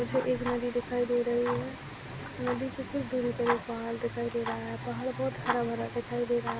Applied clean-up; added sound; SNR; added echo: none; Tick-tock; 7 dB; none.